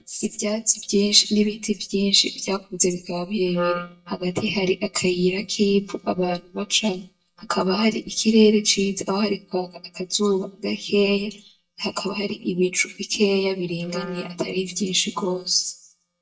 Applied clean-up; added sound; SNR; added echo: neural mask model DeepFilterNet 3.